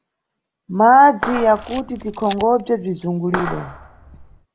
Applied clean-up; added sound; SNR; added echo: none; Clapping + Camera; 12 dB; none.